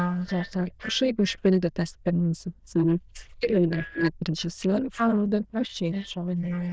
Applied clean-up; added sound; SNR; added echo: neural diffusion model UNIVERSE++.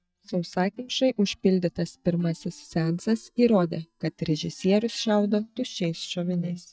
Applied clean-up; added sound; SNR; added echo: neural mask model DeepFilterNet 3.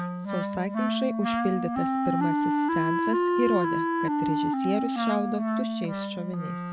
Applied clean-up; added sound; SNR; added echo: none; Wind instrument, woodwind instrument; -4 dB; none.